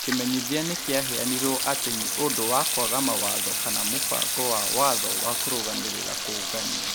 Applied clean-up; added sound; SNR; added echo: none; Frying (food) + Sink (filling or washing) / Water tap, faucet; -2 dB; none.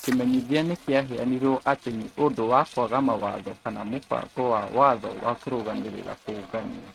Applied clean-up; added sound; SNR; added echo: neural mask model RNNoise.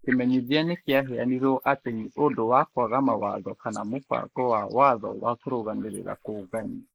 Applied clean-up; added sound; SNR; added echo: neural mask model Resemble Enhance denoiser.